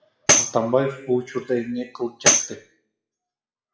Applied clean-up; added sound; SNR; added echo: classical method WPE with log-MMSE.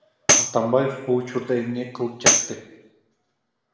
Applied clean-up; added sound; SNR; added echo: none; Tambourine; -2 dB; reverberation time 1.0 s.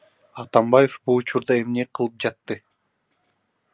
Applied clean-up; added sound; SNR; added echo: none; none; none; none.